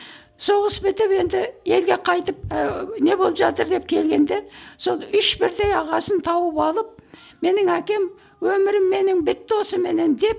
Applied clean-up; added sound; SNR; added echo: none; none; none; none.